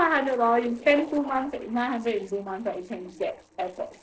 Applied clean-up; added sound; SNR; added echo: neural separator model SepFormer DNS4.